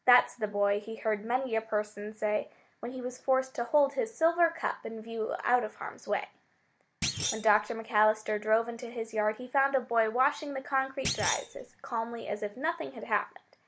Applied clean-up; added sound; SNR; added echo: none; Thump, thud; 7 dB; none.